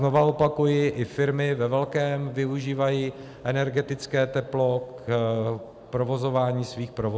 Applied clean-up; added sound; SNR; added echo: none; none; none; none.